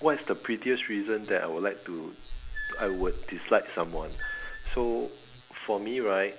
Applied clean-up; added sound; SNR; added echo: none; Squeak / Screech; 4 dB; none.